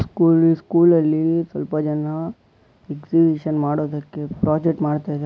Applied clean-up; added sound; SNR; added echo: none; none; none; none.